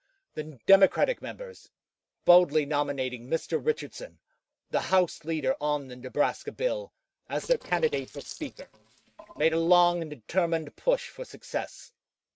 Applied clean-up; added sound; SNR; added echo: neural mask model RNNoise.